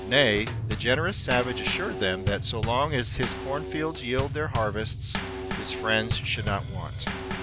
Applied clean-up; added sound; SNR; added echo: none; Bass drum / Snare drum / Drum kit; 4 dB; none.